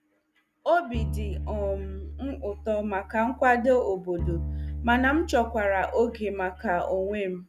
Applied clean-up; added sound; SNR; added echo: none; Bowed string instrument; 8 dB; none.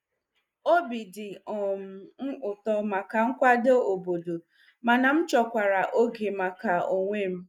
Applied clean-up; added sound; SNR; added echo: neural mask model Resemble Enhance denoiser.